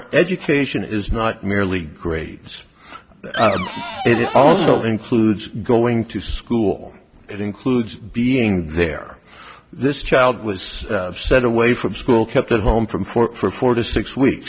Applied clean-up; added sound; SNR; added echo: none; Cupboard open or close; 3 dB; none.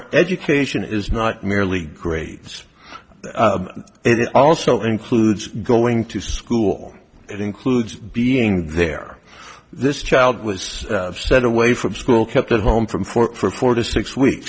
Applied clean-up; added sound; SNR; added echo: none; none; none; none.